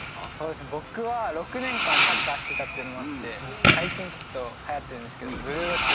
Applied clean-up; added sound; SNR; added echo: none; Fireworks; -5 dB; none.